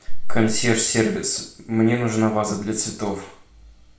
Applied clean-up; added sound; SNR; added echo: none; none; none; reverberation time 0.4 s.